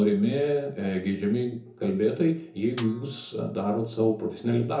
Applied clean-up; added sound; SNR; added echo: none; Snare drum; 19 dB; reverberation time 0.6 s.